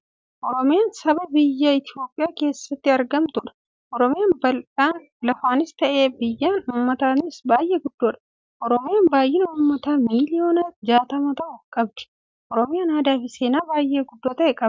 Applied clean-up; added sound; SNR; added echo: none; none; none; none.